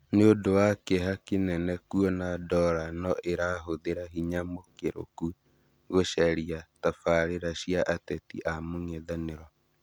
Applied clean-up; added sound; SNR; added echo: none; none; none; none.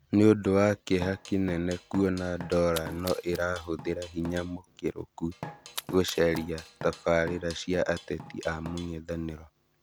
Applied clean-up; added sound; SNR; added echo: none; Splash, splatter + Drum kit; 15 dB; none.